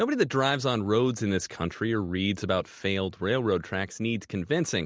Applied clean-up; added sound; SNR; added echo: none; none; none; none.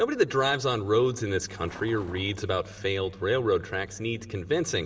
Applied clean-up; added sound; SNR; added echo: none; Truck; 20 dB; reverberation time 2.2 s.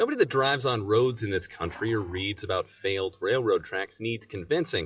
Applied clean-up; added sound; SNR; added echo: classical method WPE with log-MMSE.